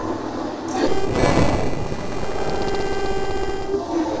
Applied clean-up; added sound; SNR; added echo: neural separator model SepFormer DNS4.